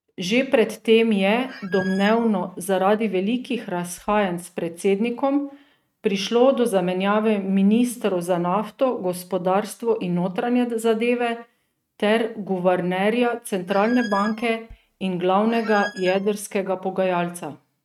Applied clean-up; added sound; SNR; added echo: neural mask model RNNoise.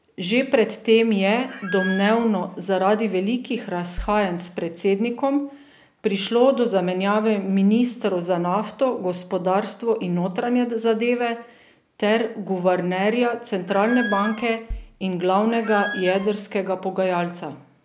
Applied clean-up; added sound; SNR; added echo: none; Bass drum + Squeak; 11 dB; none.